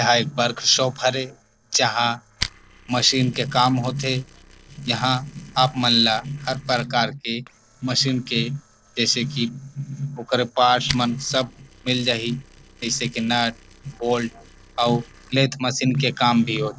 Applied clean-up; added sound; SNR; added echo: neural separator model SepFormer DNS4.